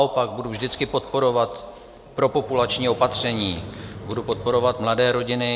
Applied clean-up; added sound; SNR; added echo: none; Bird; 15 dB; none.